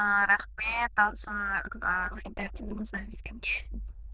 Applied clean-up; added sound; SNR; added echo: neural diffusion model UNIVERSE++.